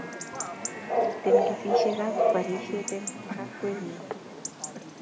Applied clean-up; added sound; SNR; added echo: none; Bark / Chatter / Chirp, tweet / Livestock, farm animals, working animals; -5 dB; none.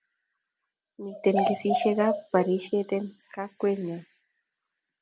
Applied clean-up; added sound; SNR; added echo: none; none; none; none.